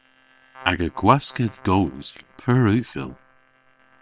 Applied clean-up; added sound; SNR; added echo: neural separator model SepFormer WHAM!.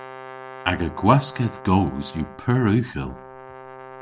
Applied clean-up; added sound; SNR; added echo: none; Brass instrument; 16 dB; none.